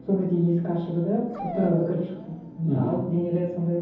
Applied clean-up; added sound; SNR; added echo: none; Dog; 15 dB; reverberation time 0.9 s.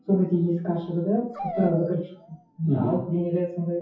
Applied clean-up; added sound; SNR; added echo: classical method WPE with log-MMSE.